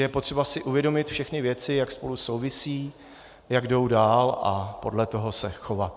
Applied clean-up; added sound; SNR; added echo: none; none; none; none.